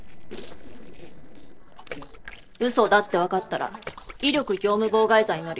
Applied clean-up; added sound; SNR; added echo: neural separator model SepFormer DNS4.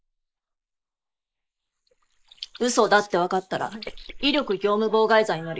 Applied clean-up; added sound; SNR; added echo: neural mask model Resemble Enhance denoiser.